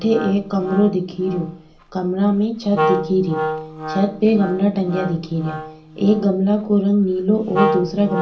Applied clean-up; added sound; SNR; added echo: none; Wind instrument, woodwind instrument; 8 dB; reverberation time 0.3 s.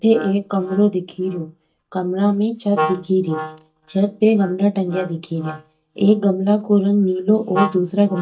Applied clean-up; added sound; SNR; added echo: neural mask model DeepFilterNet 3.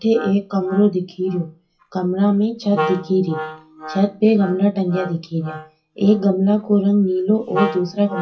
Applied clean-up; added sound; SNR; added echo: classical method WPE with log-MMSE.